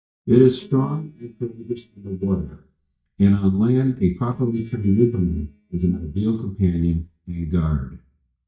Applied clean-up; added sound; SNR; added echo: neural mask model DeepFilterNet 3.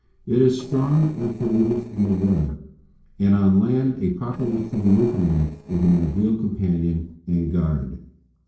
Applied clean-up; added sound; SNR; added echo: neural separator model SepFormer DNS4.